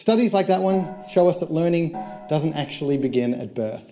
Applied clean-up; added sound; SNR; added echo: none; Gong; 17 dB; reverberation time 0.5 s.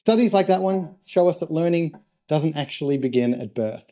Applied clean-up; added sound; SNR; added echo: neural mask model DeepFilterNet 3.